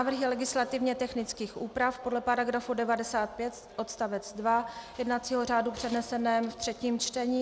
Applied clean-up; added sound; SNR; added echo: none; none; none; none.